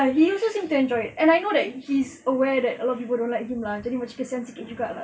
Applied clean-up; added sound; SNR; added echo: none; none; none; none.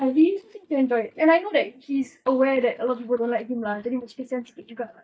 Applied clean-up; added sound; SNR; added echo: neural mask model DeepFilterNet 3.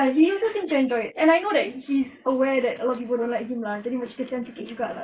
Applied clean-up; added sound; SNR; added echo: neural mask model Resemble Enhance denoiser.